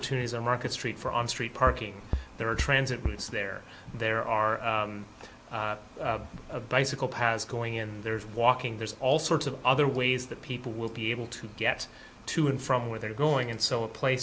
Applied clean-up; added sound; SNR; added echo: none; Bass drum; 5 dB; none.